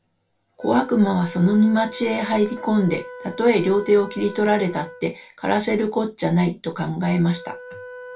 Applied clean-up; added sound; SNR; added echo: none; Wind instrument, woodwind instrument; 18 dB; reverberation time 0.2 s.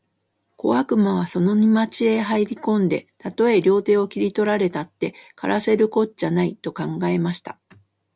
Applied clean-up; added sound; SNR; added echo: none; none; none; none.